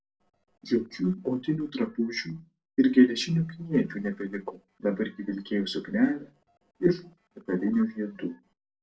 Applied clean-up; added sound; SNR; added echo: neural separator model SepFormer DNS4.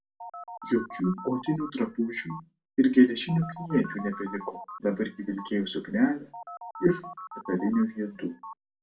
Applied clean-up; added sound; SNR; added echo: none; Telephone; 14 dB; reverberation time 0.2 s.